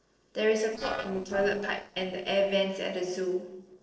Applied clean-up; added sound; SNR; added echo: neural separator model SepFormer DNS4.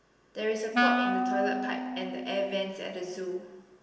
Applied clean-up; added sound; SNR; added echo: none; Wind instrument, woodwind instrument; -3 dB; reverberation time 1.4 s.